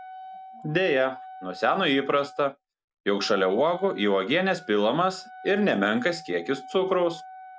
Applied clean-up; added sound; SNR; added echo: none; Wind instrument, woodwind instrument; 18 dB; none.